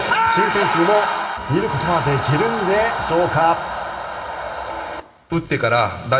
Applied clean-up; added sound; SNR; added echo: none; none; none; reverberation time 2.1 s.